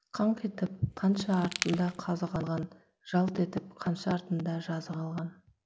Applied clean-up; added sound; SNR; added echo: none; Crackle; 10 dB; none.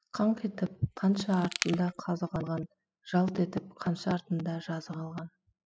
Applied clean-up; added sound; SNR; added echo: classical method spectral subtraction.